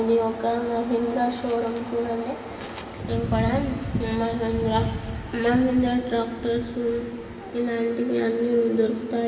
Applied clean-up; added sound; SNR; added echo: none; none; none; reverberation time 1.9 s.